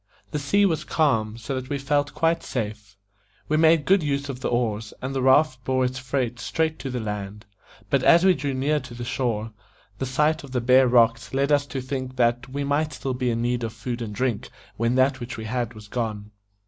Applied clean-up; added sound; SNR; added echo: none; none; none; none.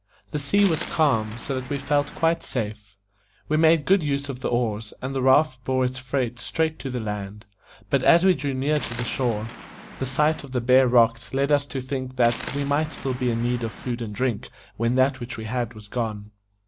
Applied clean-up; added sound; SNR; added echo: none; Waves, surf; 15 dB; none.